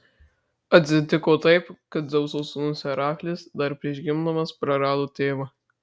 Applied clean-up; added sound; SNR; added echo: none; none; none; none.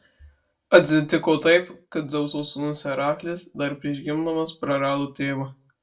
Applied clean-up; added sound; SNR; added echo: none; none; none; reverberation time 0.2 s.